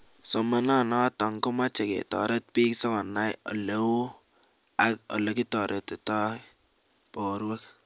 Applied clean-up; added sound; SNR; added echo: none; none; none; none.